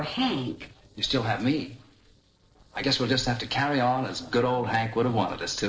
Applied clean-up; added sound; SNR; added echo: neural separator model SepFormer DNS4.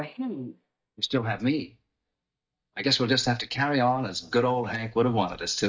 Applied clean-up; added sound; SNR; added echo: neural mask model DeepFilterNet 3.